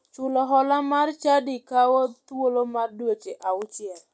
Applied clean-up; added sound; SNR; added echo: none; none; none; none.